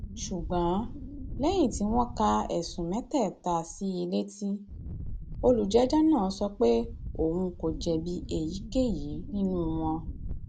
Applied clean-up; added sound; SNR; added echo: none; Wind; 9 dB; none.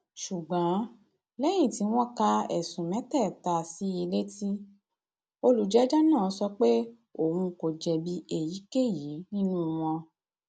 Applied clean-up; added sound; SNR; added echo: none; none; none; none.